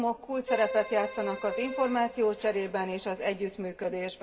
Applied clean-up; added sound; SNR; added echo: none; Keyboard (musical); 9 dB; reverberation time 1.9 s.